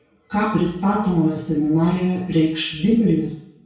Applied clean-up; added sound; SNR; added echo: none; none; none; reverberation time 0.6 s.